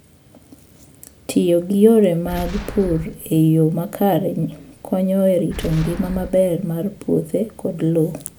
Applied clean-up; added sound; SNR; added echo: none; Boom; 15 dB; none.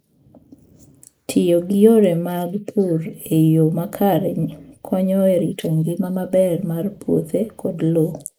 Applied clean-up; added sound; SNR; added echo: neural mask model Resemble Enhance denoiser.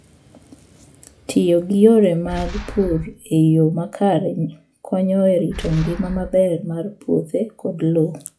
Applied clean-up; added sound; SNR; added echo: classical method log-MMSE.